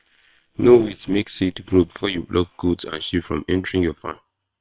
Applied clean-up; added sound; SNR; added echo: neural separator model SepFormer WHAM!.